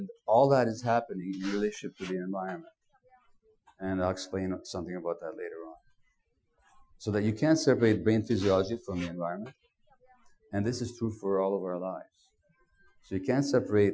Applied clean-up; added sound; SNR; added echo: classical method Wiener filter.